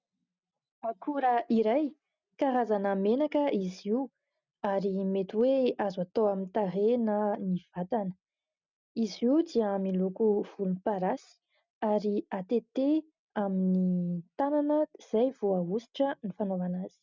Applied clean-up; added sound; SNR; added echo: none; none; none; none.